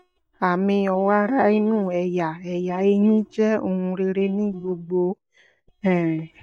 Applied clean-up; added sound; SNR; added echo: neural mask model DeepFilterNet 3.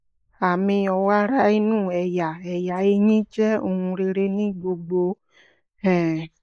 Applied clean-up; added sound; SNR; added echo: neural mask model Resemble Enhance denoiser.